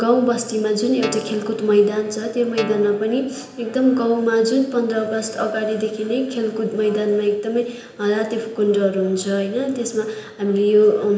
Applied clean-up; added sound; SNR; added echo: none; Guitar; 14 dB; reverberation time 0.8 s.